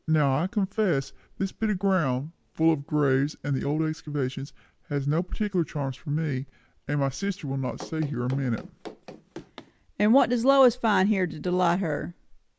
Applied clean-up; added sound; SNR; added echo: none; Run; 17 dB; none.